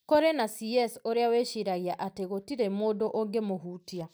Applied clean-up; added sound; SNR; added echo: none; none; none; none.